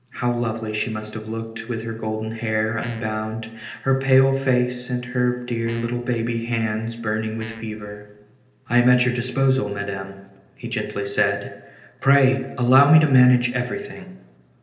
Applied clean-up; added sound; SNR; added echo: neural separator model SepFormer DNS4.